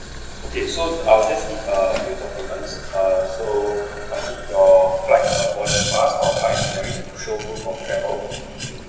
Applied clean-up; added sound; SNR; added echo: none; Boiling; 9 dB; reverberation time 1.0 s.